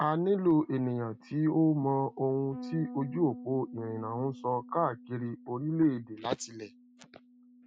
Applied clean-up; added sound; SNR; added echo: neural mask model RNNoise.